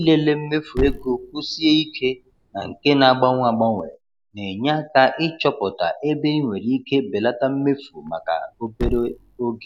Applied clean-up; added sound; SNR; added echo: none; Thump, thud; 15 dB; none.